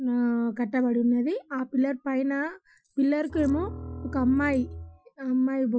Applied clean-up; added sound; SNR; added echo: classical method Wiener filter.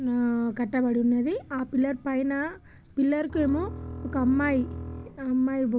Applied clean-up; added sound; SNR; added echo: none; Bowed string instrument; 11 dB; none.